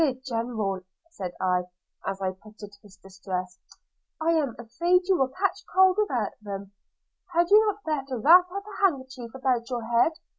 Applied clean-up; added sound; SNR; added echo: none; none; none; none.